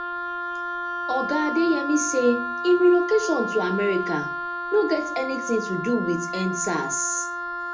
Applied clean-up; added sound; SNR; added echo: none; Wind instrument, woodwind instrument; 5 dB; reverberation time 0.3 s.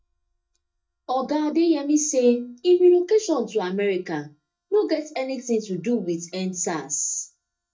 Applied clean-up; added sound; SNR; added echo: neural mask model DeepFilterNet 3.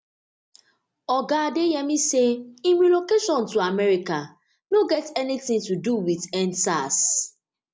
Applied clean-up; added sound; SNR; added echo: none; none; none; none.